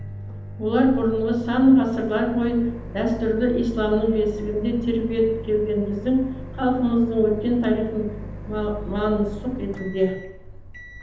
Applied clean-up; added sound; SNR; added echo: none; Microwave oven; 12 dB; reverberation time 0.9 s.